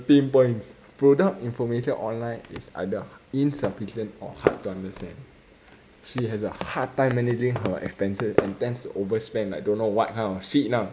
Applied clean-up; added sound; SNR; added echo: none; Fireworks + Walk, footsteps; 9 dB; none.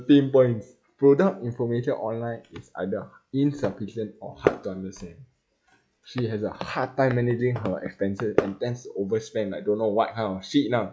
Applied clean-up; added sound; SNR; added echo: classical method log-MMSE.